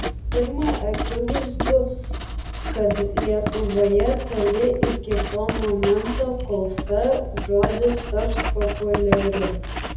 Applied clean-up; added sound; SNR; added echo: none; Writing; 3 dB; reverberation time 0.7 s.